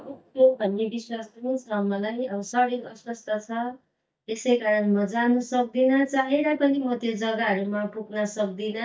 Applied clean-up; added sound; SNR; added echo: neural mask model DeepFilterNet 3.